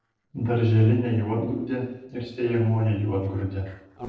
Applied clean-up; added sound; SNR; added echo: neural separator model SepFormer DNS4.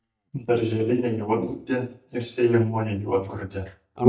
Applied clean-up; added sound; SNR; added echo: neural mask model DeepFilterNet 3.